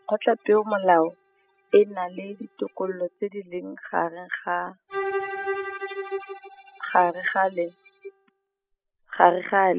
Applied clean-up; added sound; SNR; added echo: classical method spectral subtraction.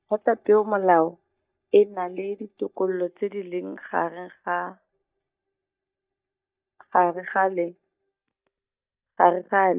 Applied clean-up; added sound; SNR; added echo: neural mask model DeepFilterNet 3.